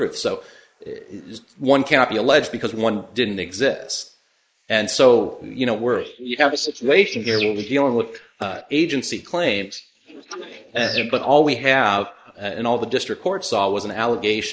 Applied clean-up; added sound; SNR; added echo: neural mask model Resemble Enhance denoiser.